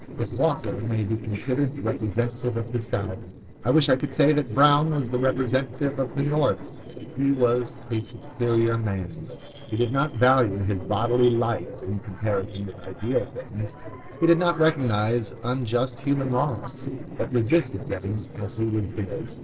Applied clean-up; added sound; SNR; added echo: neural separator model SepFormer DNS4.